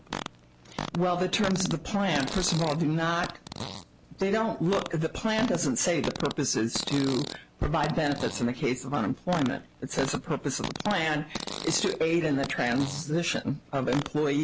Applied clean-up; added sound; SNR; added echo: none; Fart; 11 dB; none.